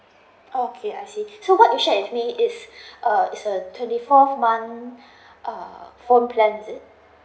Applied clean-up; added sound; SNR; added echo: none; none; none; none.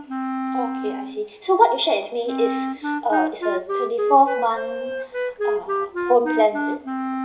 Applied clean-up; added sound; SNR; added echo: none; Wind instrument, woodwind instrument; 3 dB; reverberation time 1.1 s.